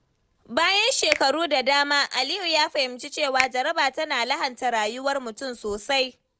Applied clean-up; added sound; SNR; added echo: none; Finger snapping; 12 dB; none.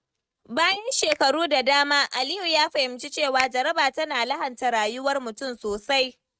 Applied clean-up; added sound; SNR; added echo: neural mask model RNNoise.